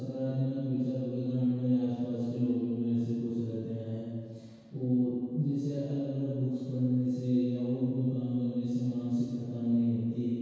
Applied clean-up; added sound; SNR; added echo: none; none; none; reverberation time 2.0 s.